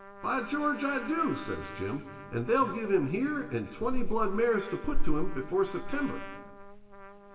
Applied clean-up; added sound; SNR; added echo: none; Trumpet; 18 dB; reverberation time 1.2 s.